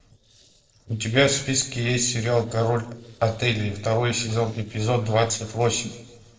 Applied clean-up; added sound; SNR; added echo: neural separator model SepFormer DNS4.